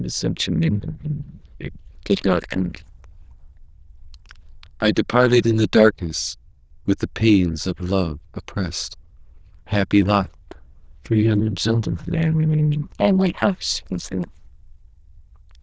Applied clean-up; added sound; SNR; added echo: neural diffusion model UNIVERSE++.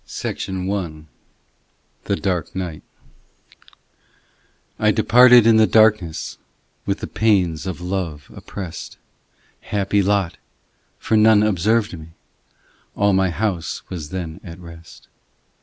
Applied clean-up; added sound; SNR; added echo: none; none; none; none.